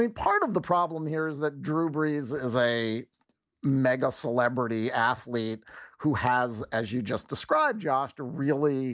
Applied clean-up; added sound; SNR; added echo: none; none; none; none.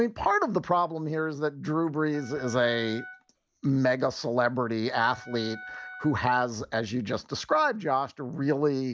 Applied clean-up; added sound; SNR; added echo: none; Wind instrument, woodwind instrument; 18 dB; none.